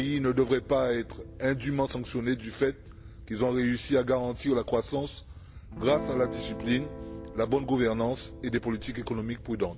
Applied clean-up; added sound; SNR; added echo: none; Guitar + Wind / Boat, Water vehicle; 12 dB; none.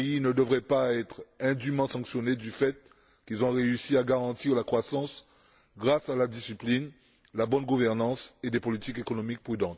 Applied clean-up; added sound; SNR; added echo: none; none; none; none.